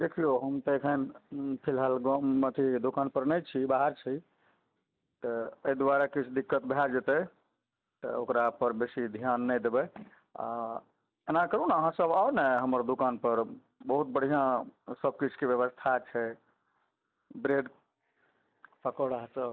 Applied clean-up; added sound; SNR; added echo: none; none; none; none.